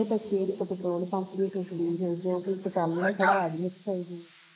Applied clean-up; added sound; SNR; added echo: neural mask model Resemble Enhance denoiser.